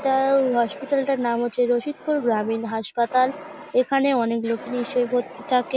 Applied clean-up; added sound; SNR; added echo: none; Fire; 17 dB; none.